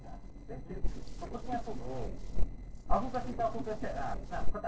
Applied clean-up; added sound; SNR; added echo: neural separator model SepFormer DNS4.